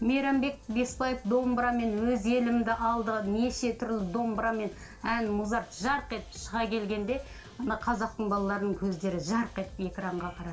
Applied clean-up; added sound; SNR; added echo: none; Drum kit; 17 dB; reverberation time 0.3 s.